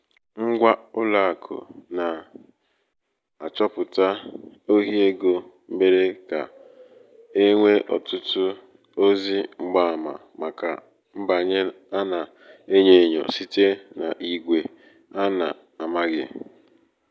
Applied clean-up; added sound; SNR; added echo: none; none; none; none.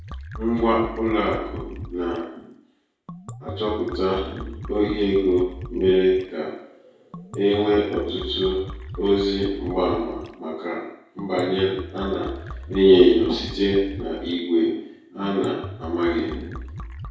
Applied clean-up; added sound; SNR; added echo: none; Liquid; 13 dB; reverberation time 0.6 s.